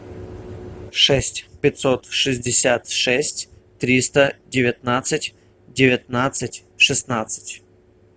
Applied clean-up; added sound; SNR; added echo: none; none; none; none.